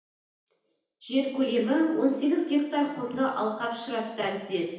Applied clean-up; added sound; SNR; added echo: none; none; none; reverberation time 0.9 s.